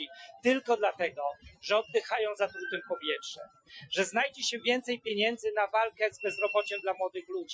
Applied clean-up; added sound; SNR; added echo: classical method Wiener filter.